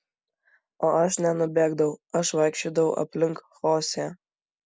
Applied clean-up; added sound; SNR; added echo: none; none; none; none.